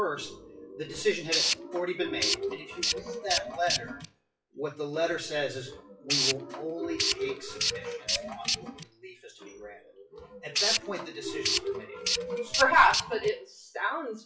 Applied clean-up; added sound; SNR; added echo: classical method WPE with log-MMSE.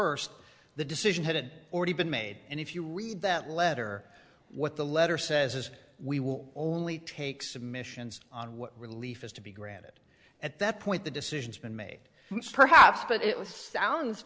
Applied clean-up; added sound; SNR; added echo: none; none; none; none.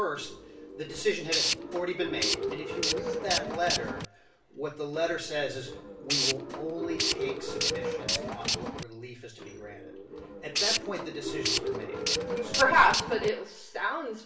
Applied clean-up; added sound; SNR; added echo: none; Tools; 0 dB; reverberation time 0.3 s.